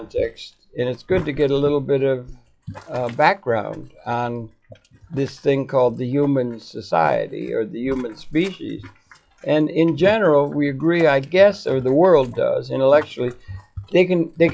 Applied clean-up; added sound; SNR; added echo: classical method log-MMSE.